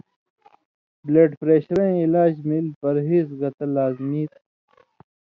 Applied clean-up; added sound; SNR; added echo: none; none; none; none.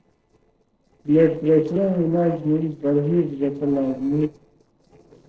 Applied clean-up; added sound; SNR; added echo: neural separator model SepFormer DNS4.